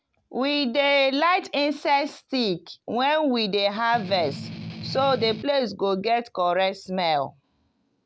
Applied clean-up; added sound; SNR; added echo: none; Strum; 11 dB; none.